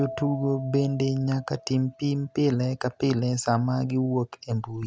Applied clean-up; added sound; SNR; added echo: none; Keyboard (musical); 18 dB; none.